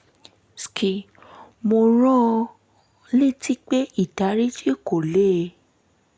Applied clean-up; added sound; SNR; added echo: none; none; none; none.